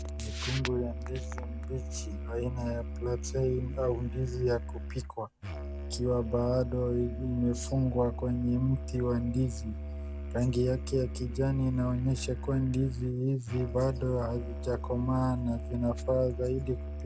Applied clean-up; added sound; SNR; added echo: none; Musical instrument; 6 dB; none.